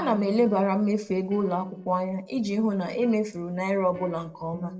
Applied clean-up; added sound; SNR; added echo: neural separator model SepFormer DNS4.